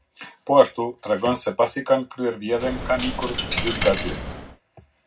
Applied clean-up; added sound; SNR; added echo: none; Coin (dropping); 2 dB; reverberation time 0.3 s.